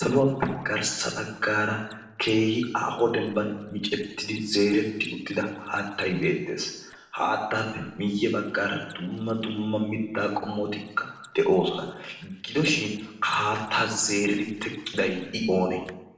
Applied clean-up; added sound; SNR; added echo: neural separator model SepFormer DNS4.